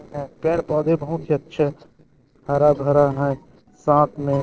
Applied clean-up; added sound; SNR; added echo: neural separator model SepFormer DNS4.